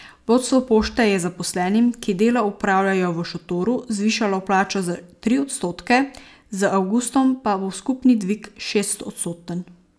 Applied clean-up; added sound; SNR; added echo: none; none; none; none.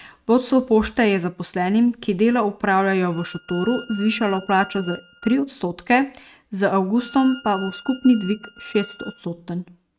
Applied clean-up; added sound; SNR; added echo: neural mask model RNNoise.